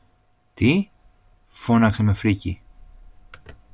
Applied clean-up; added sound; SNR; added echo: none; none; none; none.